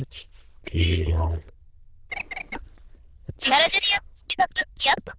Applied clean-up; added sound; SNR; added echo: neural diffusion model UNIVERSE++.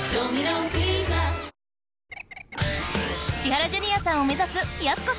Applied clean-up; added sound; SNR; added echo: none; Fart + Bird; 16 dB; none.